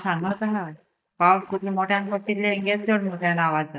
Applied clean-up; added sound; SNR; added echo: neural mask model DeepFilterNet 3.